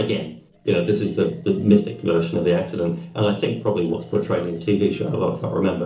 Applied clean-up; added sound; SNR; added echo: neural separator model SepFormer DNS4.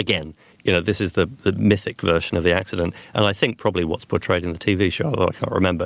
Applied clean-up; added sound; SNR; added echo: none; none; none; none.